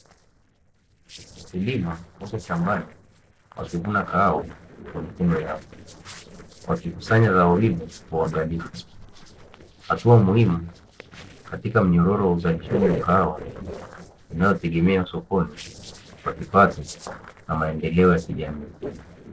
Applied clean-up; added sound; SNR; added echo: neural separator model SepFormer DNS4.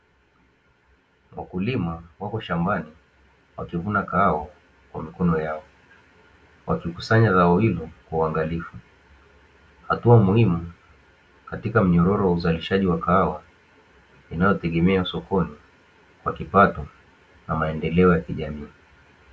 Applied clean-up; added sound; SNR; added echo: none; none; none; none.